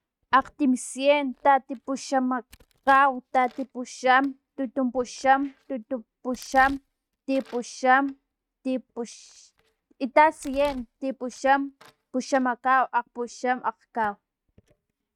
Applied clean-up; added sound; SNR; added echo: neural mask model RNNoise.